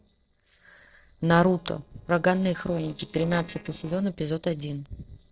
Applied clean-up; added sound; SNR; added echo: neural separator model SepFormer DNS4.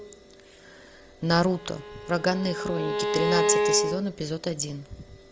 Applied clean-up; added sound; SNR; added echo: none; Bowed string instrument; 2 dB; none.